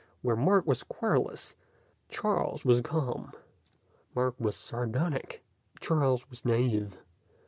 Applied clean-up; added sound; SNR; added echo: none; none; none; none.